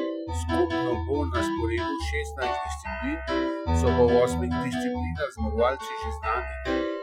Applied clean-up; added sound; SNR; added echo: classical method Wiener filter.